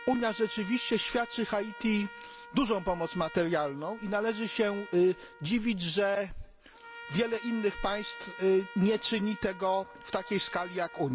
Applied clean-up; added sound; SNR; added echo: none; Trumpet; 16 dB; none.